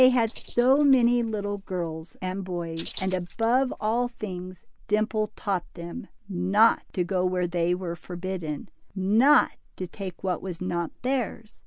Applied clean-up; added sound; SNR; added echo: neural mask model Resemble Enhance denoiser.